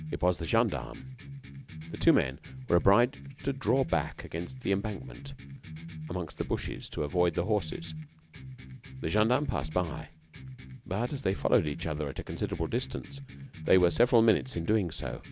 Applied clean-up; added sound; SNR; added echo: none; Electric guitar; 13 dB; none.